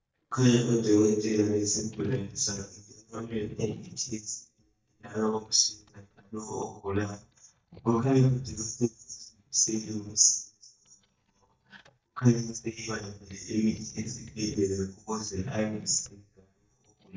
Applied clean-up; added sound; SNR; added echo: neural mask model DeepFilterNet 3.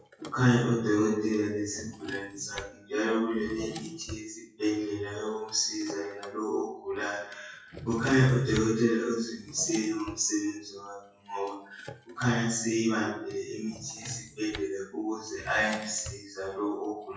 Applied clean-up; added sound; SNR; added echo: classical method WPE with log-MMSE.